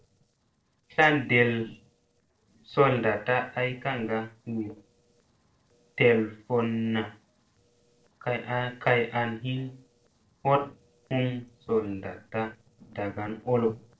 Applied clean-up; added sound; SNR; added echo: neural separator model SepFormer DNS4.